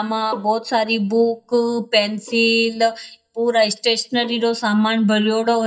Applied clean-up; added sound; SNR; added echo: neural mask model DeepFilterNet 3.